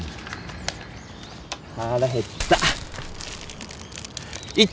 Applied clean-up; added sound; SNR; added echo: none; none; none; none.